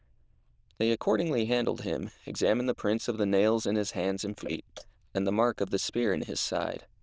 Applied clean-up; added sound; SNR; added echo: neural diffusion model UNIVERSE++.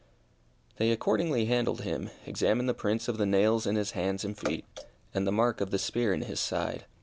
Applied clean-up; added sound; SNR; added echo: none; Bathtub (filling or washing) / Water / Splash, splatter; 15 dB; none.